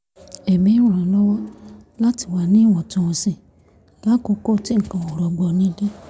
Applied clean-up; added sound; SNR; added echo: none; none; none; none.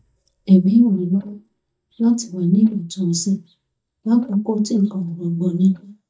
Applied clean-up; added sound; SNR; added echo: neural mask model DeepFilterNet 3.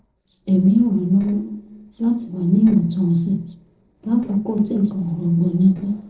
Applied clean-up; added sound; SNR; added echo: neural separator model SepFormer DNS4.